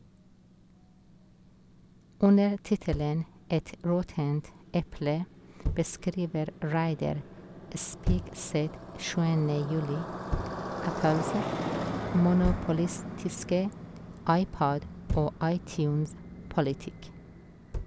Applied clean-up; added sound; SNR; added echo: none; Thump, thud + Motorcycle; 7 dB; none.